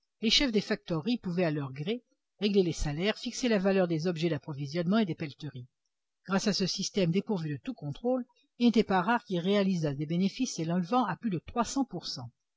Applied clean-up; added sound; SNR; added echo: none; none; none; none.